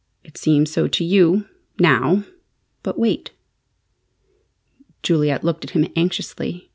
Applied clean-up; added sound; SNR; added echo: none; none; none; none.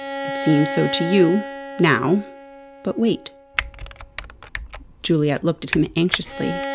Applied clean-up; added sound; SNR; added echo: none; Bowed string instrument + Typing; 8 dB; none.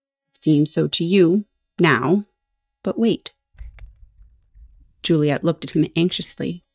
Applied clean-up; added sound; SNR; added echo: neural mask model DeepFilterNet 3.